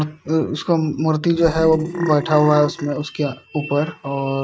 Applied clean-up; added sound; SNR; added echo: neural mask model RNNoise.